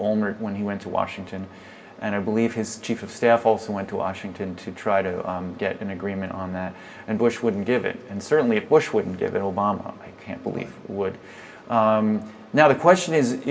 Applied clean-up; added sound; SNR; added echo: none; none; none; reverberation time 1.5 s.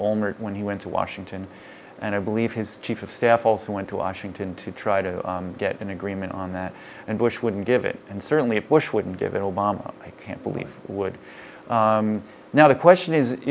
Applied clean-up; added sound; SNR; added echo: none; none; none; none.